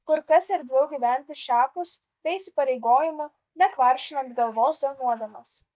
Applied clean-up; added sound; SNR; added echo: neural mask model DeepFilterNet 3.